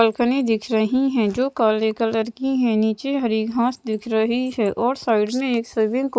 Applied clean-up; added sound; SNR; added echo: none; none; none; none.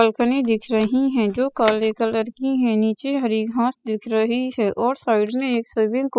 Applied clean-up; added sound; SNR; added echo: classical method spectral subtraction.